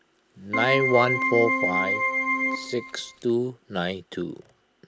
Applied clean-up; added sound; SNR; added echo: none; Keyboard (musical); -1 dB; none.